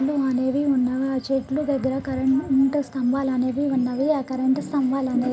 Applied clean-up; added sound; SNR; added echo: none; none; none; none.